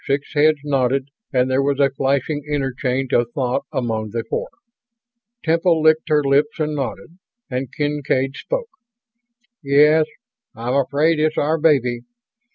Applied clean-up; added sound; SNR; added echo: none; none; none; none.